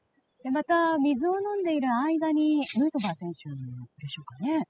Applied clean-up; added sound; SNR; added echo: classical method spectral subtraction.